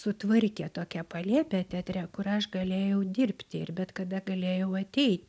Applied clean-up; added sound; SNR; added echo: none; none; none; none.